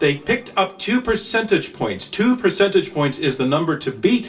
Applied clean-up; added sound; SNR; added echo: none; none; none; reverberation time 0.2 s.